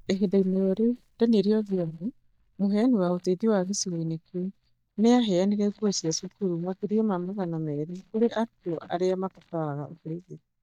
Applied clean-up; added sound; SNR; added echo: neural mask model DeepFilterNet 3.